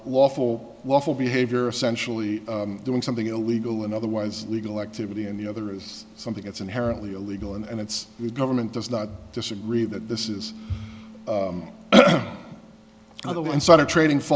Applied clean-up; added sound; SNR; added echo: none; Bass guitar; 19 dB; none.